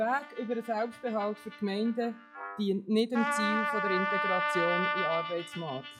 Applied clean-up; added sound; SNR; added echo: classical method log-MMSE.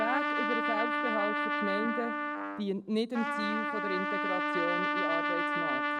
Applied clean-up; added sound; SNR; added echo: neural mask model RNNoise.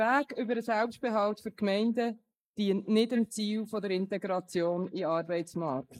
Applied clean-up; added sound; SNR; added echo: neural mask model Resemble Enhance denoiser.